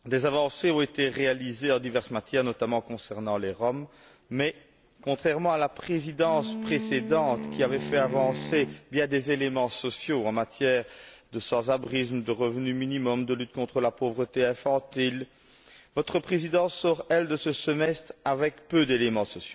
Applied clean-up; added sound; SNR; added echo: none; Wind instrument, woodwind instrument; 8 dB; none.